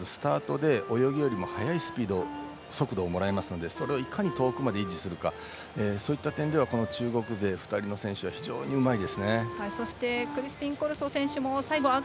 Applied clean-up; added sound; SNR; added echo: none; Wind instrument, woodwind instrument; 12 dB; none.